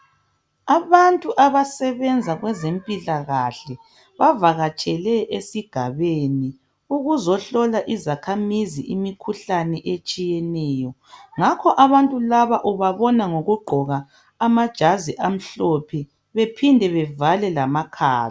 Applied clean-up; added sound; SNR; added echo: none; none; none; none.